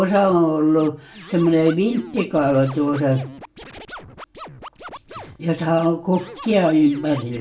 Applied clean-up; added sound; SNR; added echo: none; Scratching (performance technique); 19 dB; reverberation time 0.2 s.